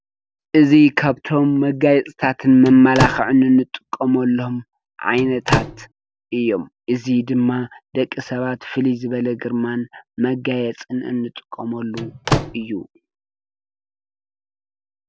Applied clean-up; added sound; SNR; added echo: none; Slam / Microwave oven; 4 dB; none.